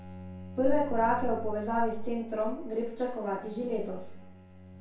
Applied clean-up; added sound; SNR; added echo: none; Bowed string instrument; 17 dB; reverberation time 0.3 s.